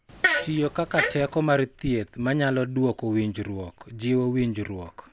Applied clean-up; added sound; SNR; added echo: none; Fart; 1 dB; none.